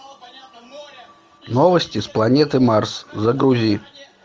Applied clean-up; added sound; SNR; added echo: none; none; none; none.